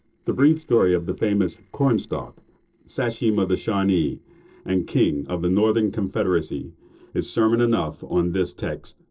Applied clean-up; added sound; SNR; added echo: neural separator model SepFormer DNS4.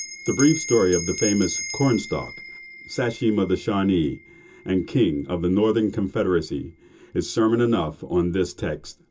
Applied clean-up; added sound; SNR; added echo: none; Bell; 13 dB; reverberation time 0.2 s.